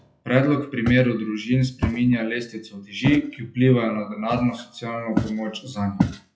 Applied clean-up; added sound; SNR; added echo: classical method WPE with log-MMSE.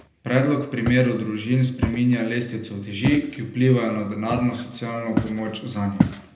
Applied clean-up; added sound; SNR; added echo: none; Walk, footsteps; 8 dB; reverberation time 0.6 s.